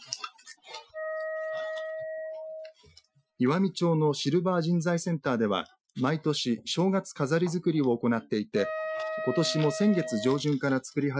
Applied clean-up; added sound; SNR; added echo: classical method Wiener filter.